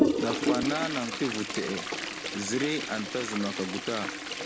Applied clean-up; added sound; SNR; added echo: none; Toilet flush; -1 dB; none.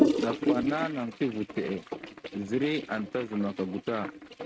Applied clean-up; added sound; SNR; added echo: neural mask model RNNoise.